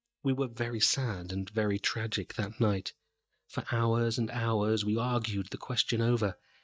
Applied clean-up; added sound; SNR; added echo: neural mask model DeepFilterNet 3.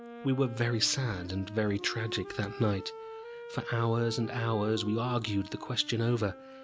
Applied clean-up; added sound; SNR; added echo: none; Wind instrument, woodwind instrument; 13 dB; none.